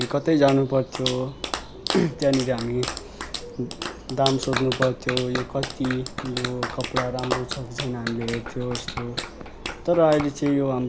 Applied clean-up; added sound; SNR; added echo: none; Clapping; 8 dB; none.